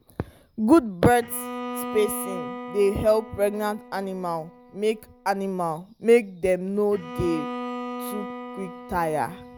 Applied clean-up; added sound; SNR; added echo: none; Bowed string instrument; 12 dB; none.